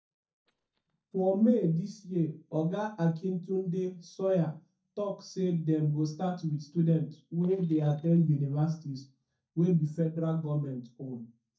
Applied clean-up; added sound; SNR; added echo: neural mask model DeepFilterNet 3.